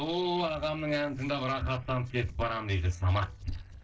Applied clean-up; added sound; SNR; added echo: neural separator model SepFormer DNS4.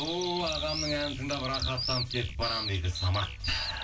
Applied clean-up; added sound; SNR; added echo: none; Bird vocalization, bird call, bird song; 5 dB; reverberation time 0.2 s.